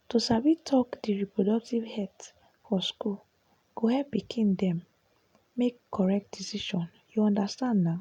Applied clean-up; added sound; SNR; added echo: none; none; none; none.